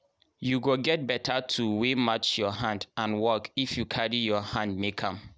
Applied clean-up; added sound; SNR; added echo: none; none; none; none.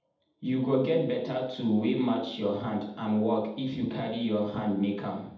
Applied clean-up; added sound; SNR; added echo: none; none; none; reverberation time 0.8 s.